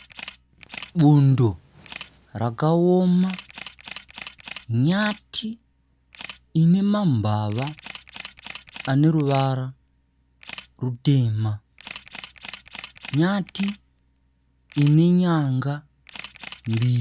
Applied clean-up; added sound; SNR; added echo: none; Camera; 18 dB; none.